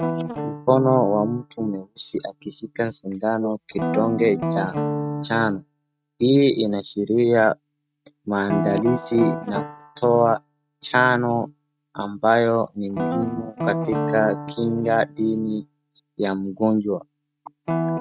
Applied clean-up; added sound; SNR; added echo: neural mask model RNNoise.